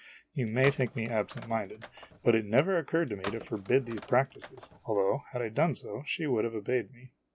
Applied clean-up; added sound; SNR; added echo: none; Telephone; 17 dB; none.